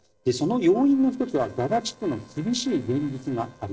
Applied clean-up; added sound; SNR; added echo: neural separator model SepFormer DNS4.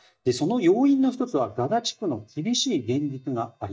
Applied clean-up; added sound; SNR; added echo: neural mask model DeepFilterNet 3.